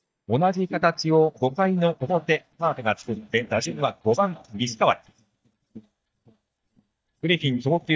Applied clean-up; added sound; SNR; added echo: neural mask model DeepFilterNet 3.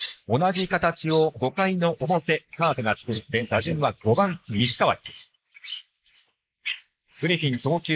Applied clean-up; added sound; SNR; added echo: neural mask model Resemble Enhance denoiser.